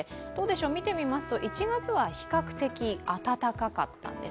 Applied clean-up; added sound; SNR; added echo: none; Trumpet; 16 dB; none.